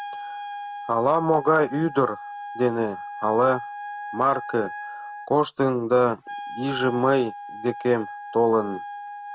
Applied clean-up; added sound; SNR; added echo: none; Wind instrument, woodwind instrument; 12 dB; none.